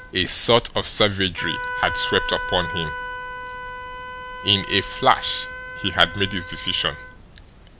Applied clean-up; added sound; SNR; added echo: none; Wind instrument, woodwind instrument; 9 dB; none.